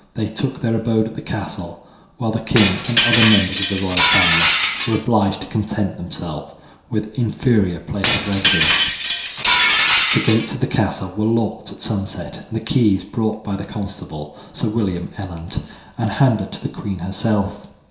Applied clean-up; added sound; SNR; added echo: none; Glass; -3 dB; reverberation time 0.7 s.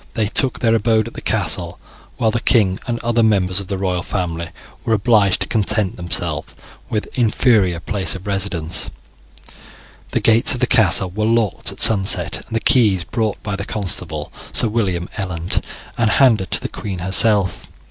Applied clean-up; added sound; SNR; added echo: none; none; none; none.